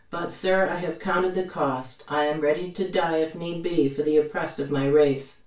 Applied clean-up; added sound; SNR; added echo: none; none; none; reverberation time 0.2 s.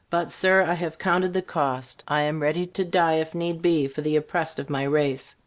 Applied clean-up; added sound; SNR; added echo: none; none; none; none.